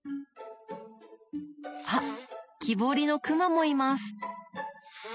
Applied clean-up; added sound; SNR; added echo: classical method spectral subtraction.